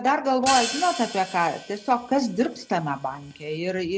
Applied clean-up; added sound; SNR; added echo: none; Hi-hat; 10 dB; none.